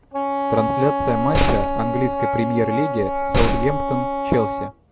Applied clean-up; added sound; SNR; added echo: none; Slam + Wind instrument, woodwind instrument; -2 dB; none.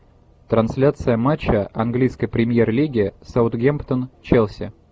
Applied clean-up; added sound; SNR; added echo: none; none; none; none.